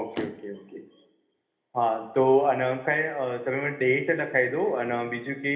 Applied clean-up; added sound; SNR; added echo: none; Motor vehicle (road); 14 dB; reverberation time 1.0 s.